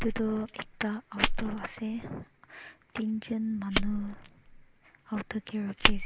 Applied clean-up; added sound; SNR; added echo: none; Fire; -1 dB; none.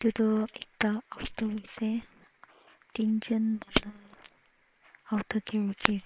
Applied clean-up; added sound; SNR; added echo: neural separator model SepFormer WHAM!.